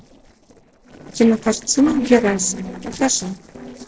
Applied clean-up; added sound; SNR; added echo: neural separator model SepFormer DNS4.